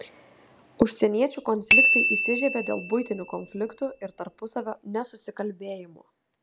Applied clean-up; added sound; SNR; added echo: none; Bicycle bell; -5 dB; none.